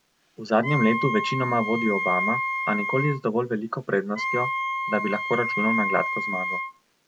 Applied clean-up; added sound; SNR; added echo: none; Wind instrument, woodwind instrument; 3 dB; none.